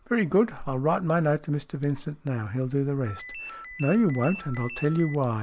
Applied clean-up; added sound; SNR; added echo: none; Ringtone; 15 dB; none.